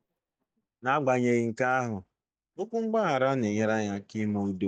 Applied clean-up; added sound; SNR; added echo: neural mask model DeepFilterNet 3.